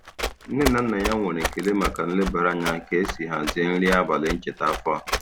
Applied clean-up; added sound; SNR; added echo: none; Run; 7 dB; none.